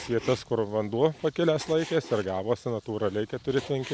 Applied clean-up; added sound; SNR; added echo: none; Frying (food); 19 dB; none.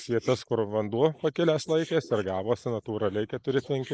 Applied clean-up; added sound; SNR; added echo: neural mask model Resemble Enhance denoiser.